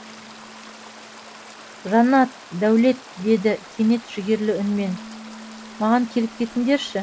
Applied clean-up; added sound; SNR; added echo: none; Bass guitar + Stream; 18 dB; none.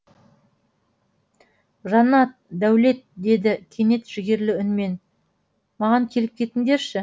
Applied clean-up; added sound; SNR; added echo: none; none; none; none.